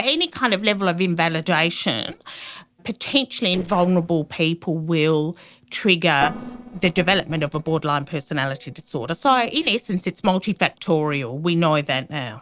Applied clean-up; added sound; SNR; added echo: neural separator model SepFormer DNS4.